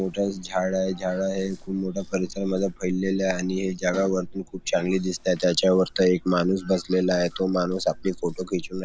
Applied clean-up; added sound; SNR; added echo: none; Chewing, mastication; 17 dB; none.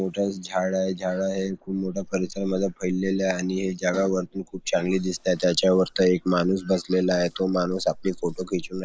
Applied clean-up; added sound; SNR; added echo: neural mask model Resemble Enhance denoiser.